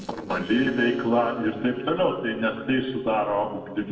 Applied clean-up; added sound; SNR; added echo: neural separator model SepFormer DNS4.